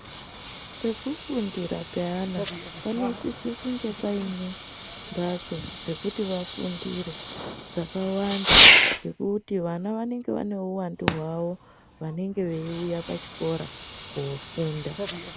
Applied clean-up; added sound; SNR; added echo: none; Fireworks; -3 dB; none.